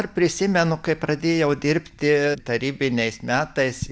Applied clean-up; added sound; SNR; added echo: none; none; none; none.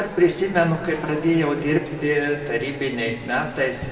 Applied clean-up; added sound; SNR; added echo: none; Race car, auto racing / Accelerating, revving, vroom; 17 dB; reverberation time 1.8 s.